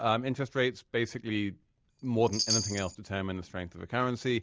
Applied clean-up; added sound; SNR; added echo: none; Chime; 3 dB; none.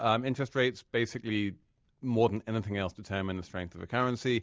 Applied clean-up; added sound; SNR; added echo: none; none; none; none.